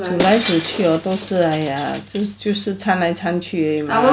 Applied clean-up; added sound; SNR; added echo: none; Shatter; 10 dB; none.